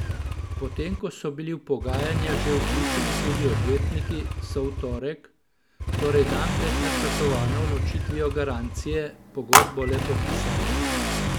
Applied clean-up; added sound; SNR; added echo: none; Telephone + Motorcycle / Accelerating, revving, vroom; -4 dB; none.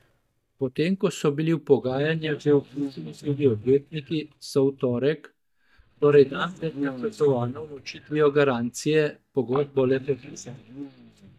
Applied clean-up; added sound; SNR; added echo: neural mask model DeepFilterNet 3.